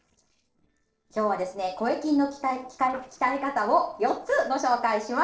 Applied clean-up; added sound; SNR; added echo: neural separator model SepFormer DNS4.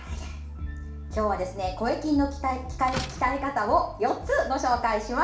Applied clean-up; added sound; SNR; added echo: none; Slam; 13 dB; reverberation time 0.5 s.